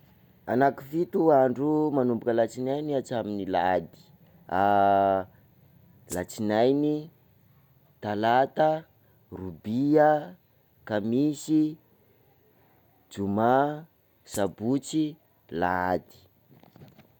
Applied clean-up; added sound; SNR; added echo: none; Rattle (instrument); 18 dB; none.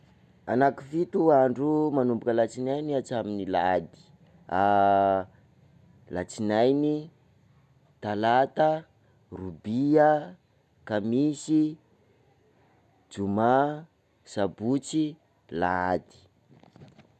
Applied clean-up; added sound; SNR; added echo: none; none; none; none.